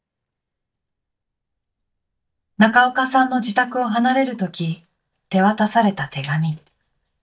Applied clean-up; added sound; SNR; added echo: neural mask model DeepFilterNet 3.